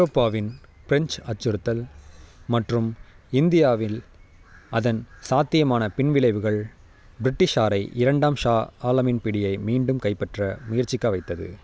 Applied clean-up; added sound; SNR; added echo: none; none; none; none.